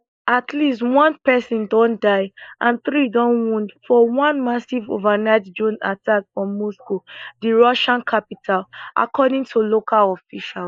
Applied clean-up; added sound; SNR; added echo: neural mask model Resemble Enhance denoiser.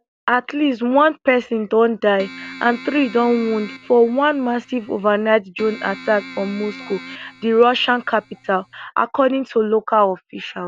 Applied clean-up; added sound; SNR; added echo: none; Keyboard (musical); 18 dB; none.